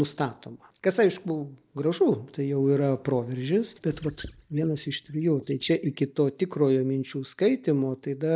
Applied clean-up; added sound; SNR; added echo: neural mask model DeepFilterNet 3.